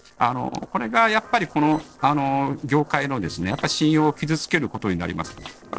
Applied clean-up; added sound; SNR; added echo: neural separator model SepFormer DNS4.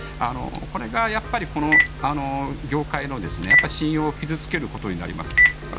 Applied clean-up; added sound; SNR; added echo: none; Telephone; -2 dB; none.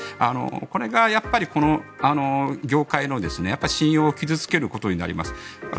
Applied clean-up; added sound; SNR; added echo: none; none; none; none.